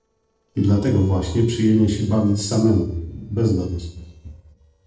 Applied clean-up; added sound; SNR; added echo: neural separator model SepFormer DNS4.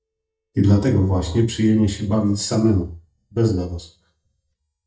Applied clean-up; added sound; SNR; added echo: neural mask model DeepFilterNet 3.